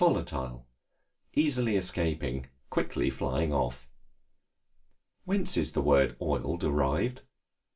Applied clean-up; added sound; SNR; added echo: none; none; none; reverberation time 0.2 s.